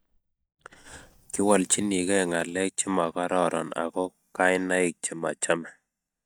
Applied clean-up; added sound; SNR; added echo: neural mask model DeepFilterNet 3.